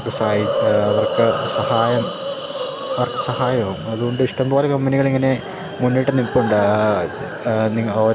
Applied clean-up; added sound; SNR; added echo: none; Hiss; 6 dB; none.